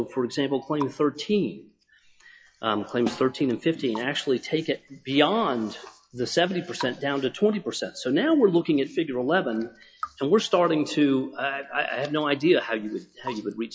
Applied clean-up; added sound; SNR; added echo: classical method log-MMSE.